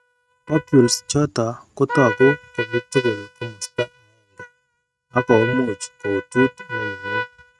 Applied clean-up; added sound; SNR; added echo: neural mask model RNNoise.